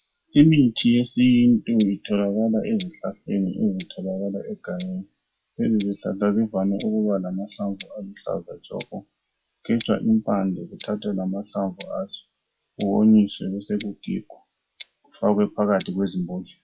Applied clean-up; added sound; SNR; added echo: classical method WPE with log-MMSE.